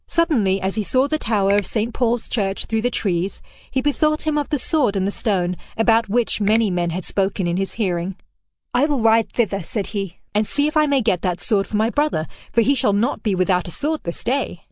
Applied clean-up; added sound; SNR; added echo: neural mask model Resemble Enhance denoiser.